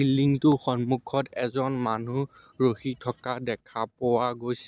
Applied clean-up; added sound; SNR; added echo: none; none; none; none.